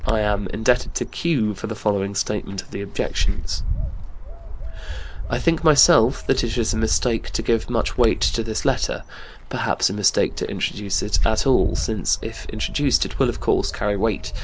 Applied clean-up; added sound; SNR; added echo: none; Bird; 3 dB; none.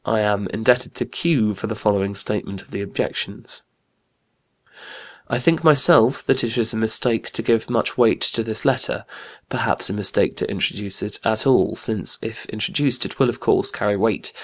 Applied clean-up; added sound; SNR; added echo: none; none; none; none.